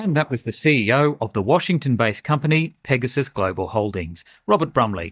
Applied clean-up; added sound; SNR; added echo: neural mask model DeepFilterNet 3.